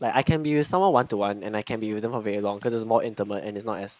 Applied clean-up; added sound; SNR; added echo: neural mask model Resemble Enhance denoiser.